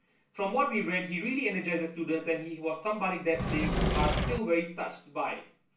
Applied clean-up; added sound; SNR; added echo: none; Engine / Mechanisms; -3 dB; reverberation time 0.3 s.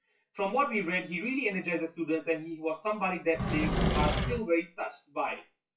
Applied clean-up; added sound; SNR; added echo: classical method WPE with log-MMSE.